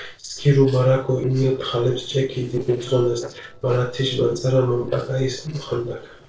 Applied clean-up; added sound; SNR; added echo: neural separator model SepFormer DNS4.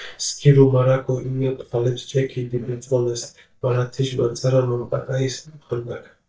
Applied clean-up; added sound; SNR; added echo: neural mask model DeepFilterNet 3.